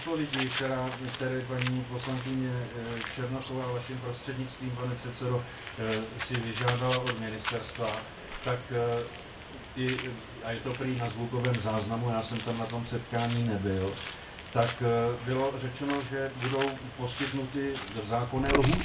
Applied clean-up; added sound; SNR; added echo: none; Bird; 7 dB; reverberation time 0.2 s.